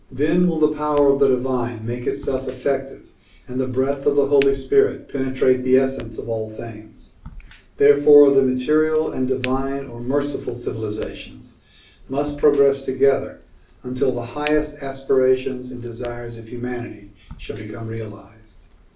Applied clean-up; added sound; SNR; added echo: none; Crack; 20 dB; reverberation time 0.4 s.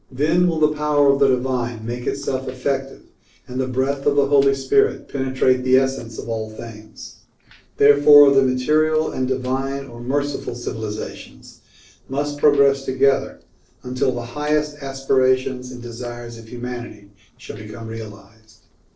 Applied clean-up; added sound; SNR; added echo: neural separator model SepFormer DNS4.